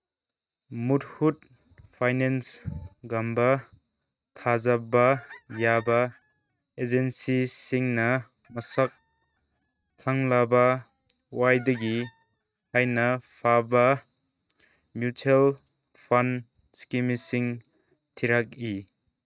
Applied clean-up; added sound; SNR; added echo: neural mask model RNNoise.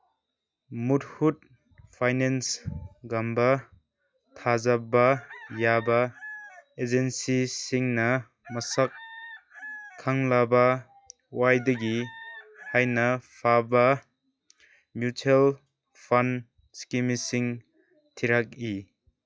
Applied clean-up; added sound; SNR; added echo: classical method log-MMSE.